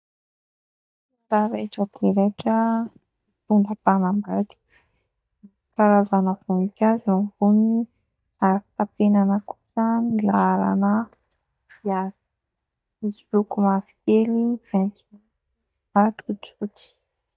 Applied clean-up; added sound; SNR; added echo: neural mask model DeepFilterNet 3.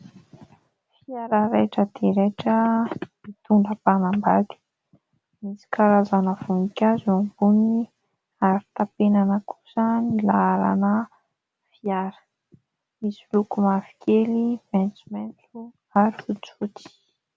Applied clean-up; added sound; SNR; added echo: none; none; none; none.